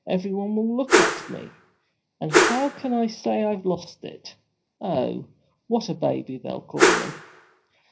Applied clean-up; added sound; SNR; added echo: none; Whoosh, swoosh, swish; -5 dB; reverberation time 0.4 s.